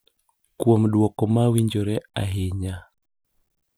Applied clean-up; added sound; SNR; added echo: none; none; none; none.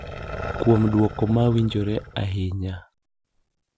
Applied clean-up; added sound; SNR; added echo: none; Growling; 12 dB; none.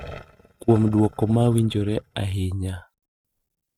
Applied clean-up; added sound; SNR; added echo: neural mask model RNNoise.